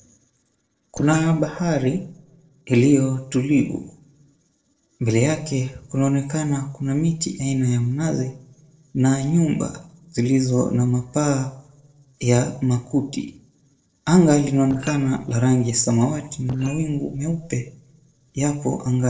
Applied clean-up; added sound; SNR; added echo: neural separator model SepFormer DNS4.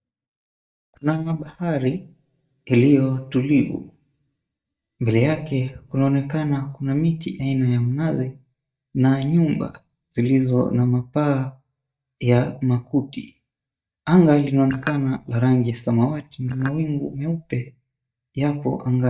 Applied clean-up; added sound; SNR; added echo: neural mask model DeepFilterNet 3.